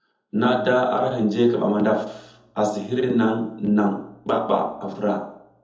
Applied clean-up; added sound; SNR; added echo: none; none; none; reverberation time 0.7 s.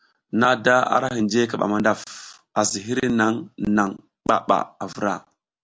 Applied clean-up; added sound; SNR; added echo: none; none; none; none.